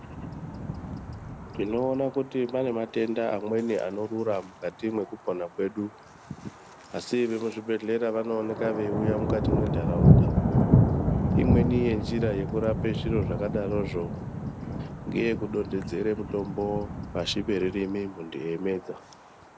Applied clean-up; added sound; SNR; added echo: none; Thunder; -1 dB; none.